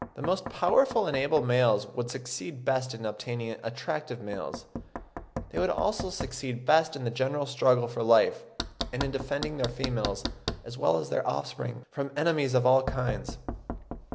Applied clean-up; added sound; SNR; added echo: none; Knock; 11 dB; none.